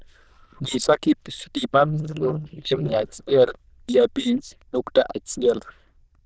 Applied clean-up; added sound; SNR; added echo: neural diffusion model UNIVERSE++.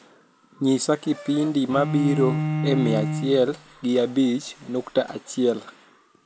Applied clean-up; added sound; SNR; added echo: none; Bowed string instrument; 5 dB; none.